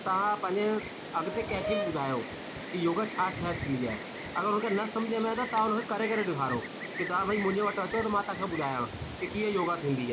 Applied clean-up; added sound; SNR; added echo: none; Brass instrument + Insect; 7 dB; none.